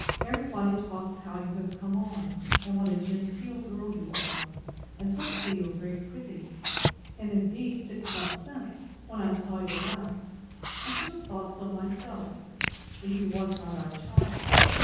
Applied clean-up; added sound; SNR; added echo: none; Writing; -1 dB; reverberation time 1.3 s.